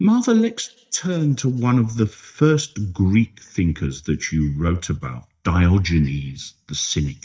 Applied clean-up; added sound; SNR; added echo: neural mask model DeepFilterNet 3.